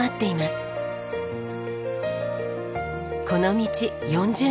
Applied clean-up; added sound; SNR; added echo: none; none; none; none.